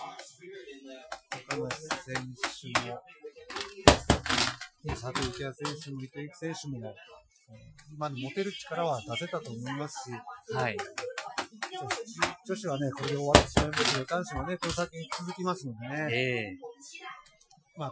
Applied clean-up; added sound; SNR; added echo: classical method Wiener filter.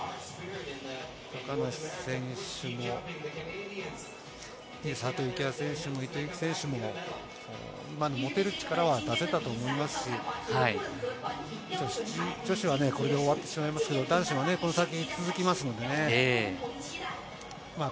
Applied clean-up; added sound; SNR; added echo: none; none; none; none.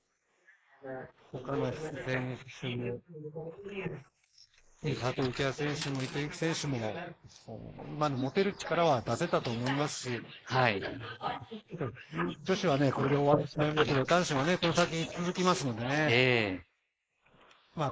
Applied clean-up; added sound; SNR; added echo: neural mask model Resemble Enhance denoiser.